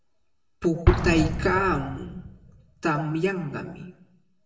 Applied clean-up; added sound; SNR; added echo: none; Explosion; 3 dB; reverberation time 0.8 s.